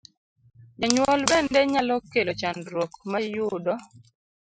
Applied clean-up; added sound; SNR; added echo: classical method Wiener filter.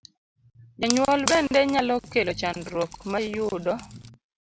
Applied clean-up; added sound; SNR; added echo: none; Wood; 11 dB; none.